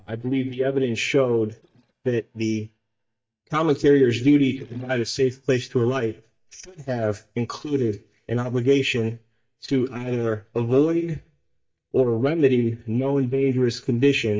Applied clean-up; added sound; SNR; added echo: neural mask model DeepFilterNet 3.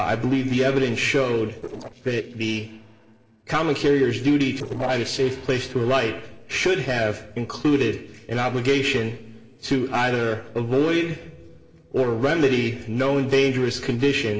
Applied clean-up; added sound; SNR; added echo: neural separator model SepFormer DNS4.